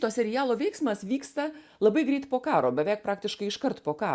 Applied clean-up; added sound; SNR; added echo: none; none; none; none.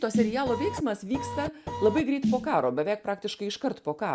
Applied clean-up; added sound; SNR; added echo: none; Snare drum + Printer; 5 dB; none.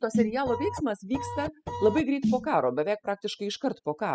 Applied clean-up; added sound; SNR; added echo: classical method spectral subtraction.